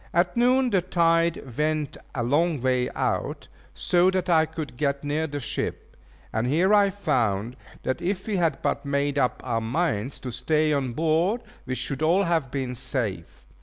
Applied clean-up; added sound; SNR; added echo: none; none; none; none.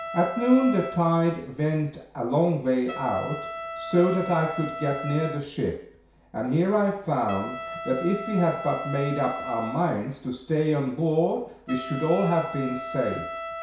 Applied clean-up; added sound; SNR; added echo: none; Trumpet; 11 dB; reverberation time 0.6 s.